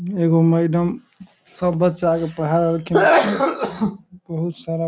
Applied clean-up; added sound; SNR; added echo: none; none; none; none.